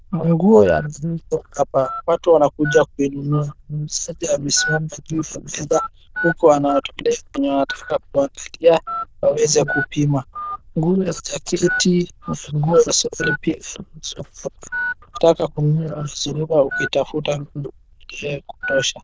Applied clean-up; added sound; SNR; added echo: neural diffusion model UNIVERSE++.